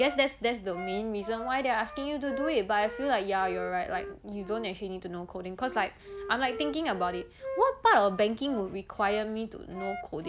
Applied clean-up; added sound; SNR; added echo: none; Wind instrument, woodwind instrument; 12 dB; none.